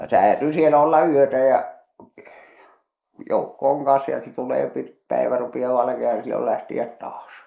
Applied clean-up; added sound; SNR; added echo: neural mask model Resemble Enhance denoiser.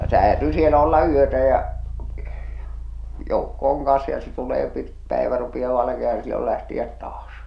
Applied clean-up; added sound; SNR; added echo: none; Bass guitar; 8 dB; none.